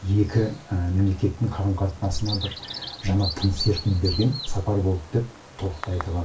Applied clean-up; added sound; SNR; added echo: none; Bird vocalization, bird call, bird song; 13 dB; reverberation time 0.2 s.